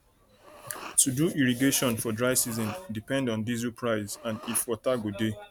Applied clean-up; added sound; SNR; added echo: none; Respiratory sounds; 20 dB; none.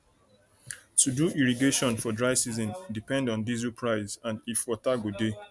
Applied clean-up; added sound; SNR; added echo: none; none; none; none.